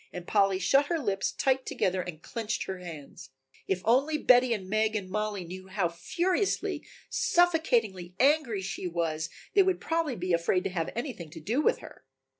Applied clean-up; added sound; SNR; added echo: none; none; none; none.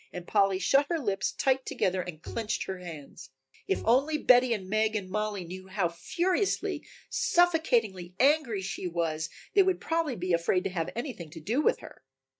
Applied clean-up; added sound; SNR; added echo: neural mask model RNNoise.